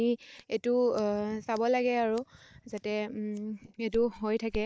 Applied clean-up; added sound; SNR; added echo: neural mask model DeepFilterNet 3.